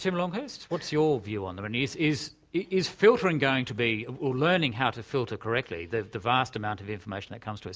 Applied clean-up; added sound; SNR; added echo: none; none; none; none.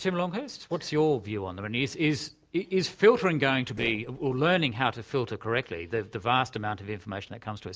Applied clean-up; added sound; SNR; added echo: neural separator model SepFormer DNS4.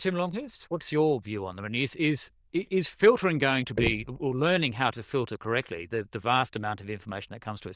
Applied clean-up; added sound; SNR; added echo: neural diffusion model UNIVERSE++.